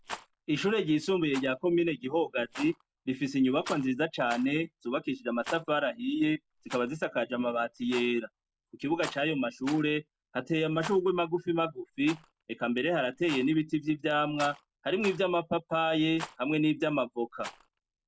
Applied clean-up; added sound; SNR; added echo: none; Rattle; 18 dB; none.